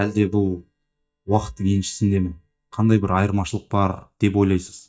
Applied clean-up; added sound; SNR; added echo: neural mask model DeepFilterNet 3.